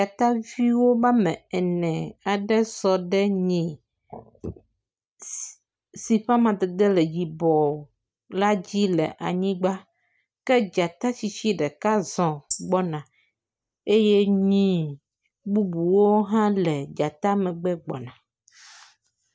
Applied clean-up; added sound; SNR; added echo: neural mask model DeepFilterNet 3.